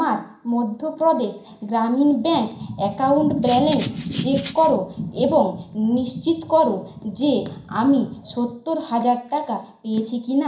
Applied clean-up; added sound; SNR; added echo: none; Rattle (instrument); 1 dB; reverberation time 0.5 s.